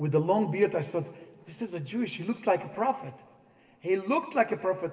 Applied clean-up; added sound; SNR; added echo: none; none; none; reverberation time 3.0 s.